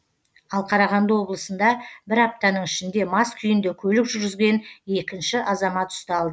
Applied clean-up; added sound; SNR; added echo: none; none; none; none.